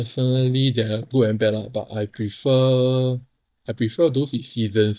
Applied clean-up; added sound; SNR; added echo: neural mask model DeepFilterNet 3.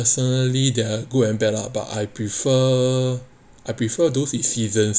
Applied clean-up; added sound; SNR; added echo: none; none; none; none.